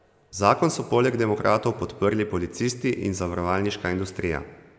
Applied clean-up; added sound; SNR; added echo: none; none; none; none.